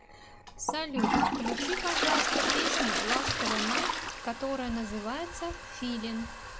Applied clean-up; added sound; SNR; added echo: none; Toilet flush; -4 dB; none.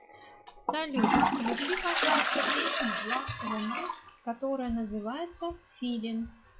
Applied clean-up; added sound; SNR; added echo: classical method log-MMSE.